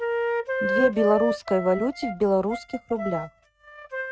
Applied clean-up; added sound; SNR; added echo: neural mask model RNNoise.